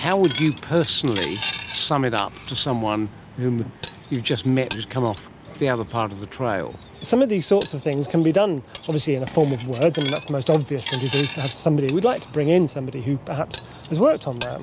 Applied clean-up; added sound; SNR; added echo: none; Cutlery, silverware; 11 dB; none.